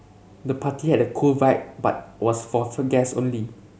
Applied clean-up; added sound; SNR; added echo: none; none; none; none.